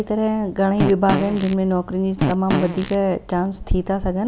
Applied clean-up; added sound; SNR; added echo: none; Fart; 5 dB; none.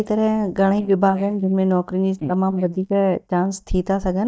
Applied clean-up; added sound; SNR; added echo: neural mask model DeepFilterNet 3.